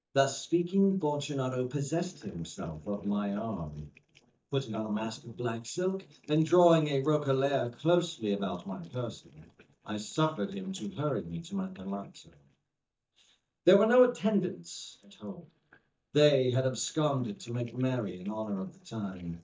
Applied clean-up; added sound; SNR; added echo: neural mask model DeepFilterNet 3.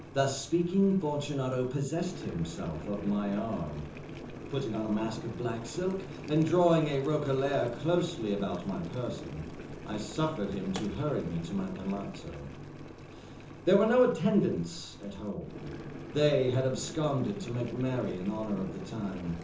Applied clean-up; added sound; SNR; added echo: none; Boiling; 12 dB; reverberation time 0.6 s.